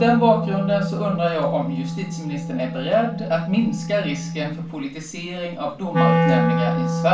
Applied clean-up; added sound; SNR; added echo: none; Wind instrument, woodwind instrument; 1 dB; reverberation time 0.3 s.